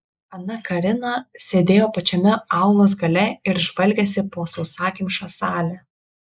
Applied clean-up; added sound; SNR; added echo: neural mask model Resemble Enhance denoiser.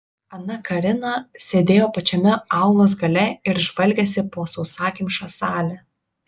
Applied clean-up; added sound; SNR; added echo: none; none; none; none.